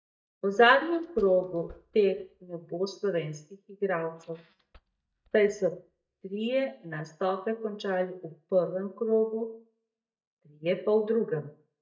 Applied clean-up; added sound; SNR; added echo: neural mask model DeepFilterNet 3.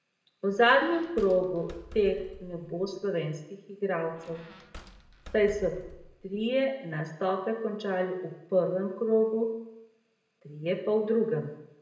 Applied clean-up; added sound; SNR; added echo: none; Squeak; 19 dB; reverberation time 0.8 s.